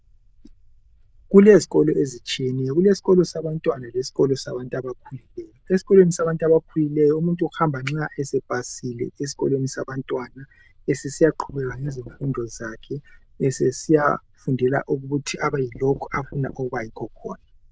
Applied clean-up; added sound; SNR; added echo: neural diffusion model UNIVERSE++.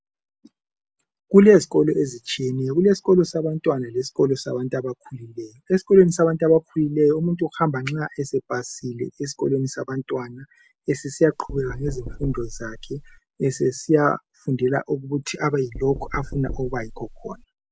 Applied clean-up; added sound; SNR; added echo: none; Knock; 12 dB; none.